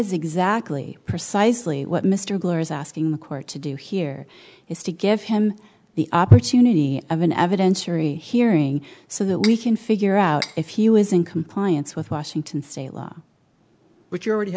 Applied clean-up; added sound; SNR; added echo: none; Cutlery, silverware; 14 dB; none.